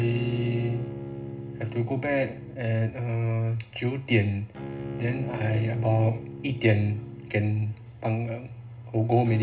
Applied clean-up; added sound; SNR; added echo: none; Bowed string instrument; 12 dB; reverberation time 0.2 s.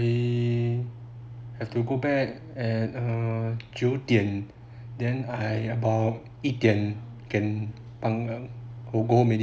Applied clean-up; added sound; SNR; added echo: none; none; none; none.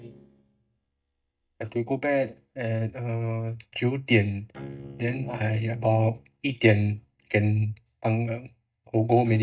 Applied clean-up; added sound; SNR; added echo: neural mask model DeepFilterNet 3.